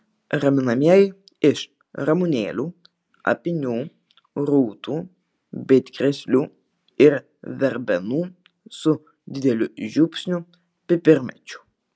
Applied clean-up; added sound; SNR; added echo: none; none; none; none.